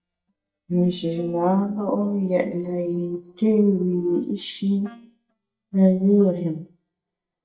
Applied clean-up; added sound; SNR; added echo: neural mask model DeepFilterNet 3.